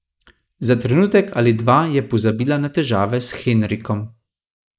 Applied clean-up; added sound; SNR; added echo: neural mask model Resemble Enhance denoiser.